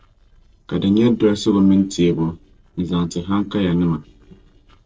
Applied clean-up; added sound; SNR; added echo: neural separator model SepFormer DNS4.